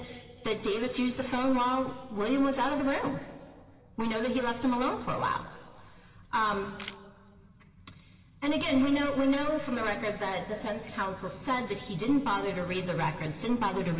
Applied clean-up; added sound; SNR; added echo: none; Camera; 19 dB; reverberation time 2.3 s.